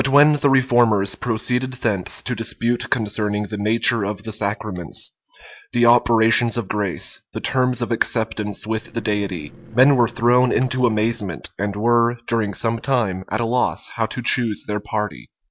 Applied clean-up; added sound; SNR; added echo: neural separator model SepFormer DNS4.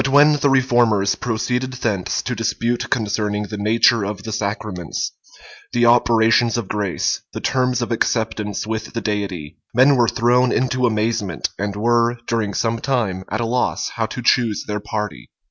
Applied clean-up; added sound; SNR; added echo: none; none; none; none.